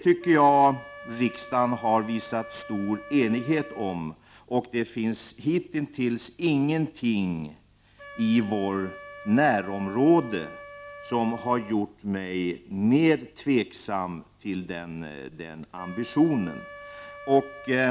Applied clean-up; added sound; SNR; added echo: none; Wind instrument, woodwind instrument; 19 dB; none.